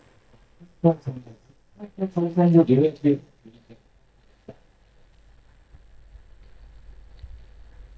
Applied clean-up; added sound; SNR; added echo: neural mask model DeepFilterNet 3.